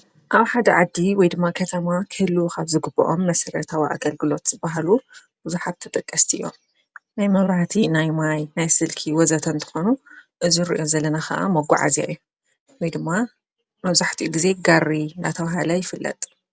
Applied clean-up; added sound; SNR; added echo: none; none; none; none.